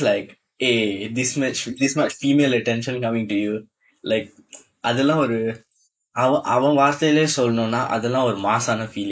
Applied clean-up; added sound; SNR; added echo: neural mask model Resemble Enhance denoiser.